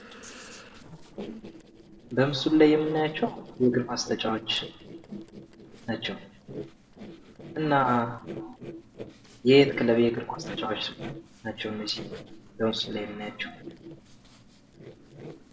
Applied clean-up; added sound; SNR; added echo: neural separator model SepFormer DNS4.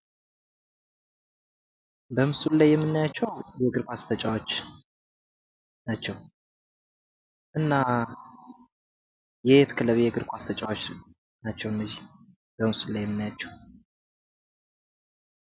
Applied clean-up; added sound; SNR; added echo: none; none; none; none.